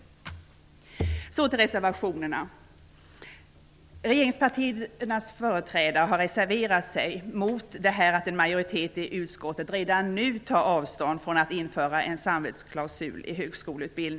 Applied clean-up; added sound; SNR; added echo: none; none; none; none.